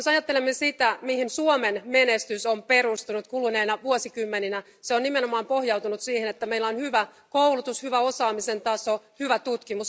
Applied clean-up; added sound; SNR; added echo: none; none; none; none.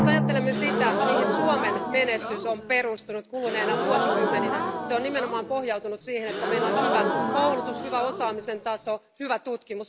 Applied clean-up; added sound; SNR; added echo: none; Drum + Crowd / Gasp; -1 dB; none.